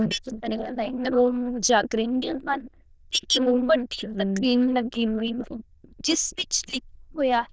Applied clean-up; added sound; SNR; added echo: neural diffusion model UNIVERSE++.